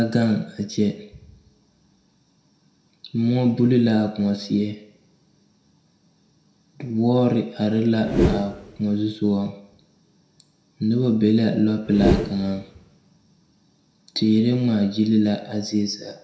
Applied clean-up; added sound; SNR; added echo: none; Whoosh, swoosh, swish; 3 dB; reverberation time 0.5 s.